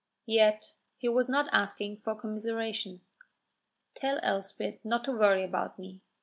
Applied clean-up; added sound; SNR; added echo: none; none; none; none.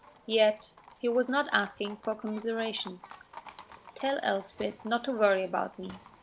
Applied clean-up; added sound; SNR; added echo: none; Livestock, farm animals, working animals; 20 dB; none.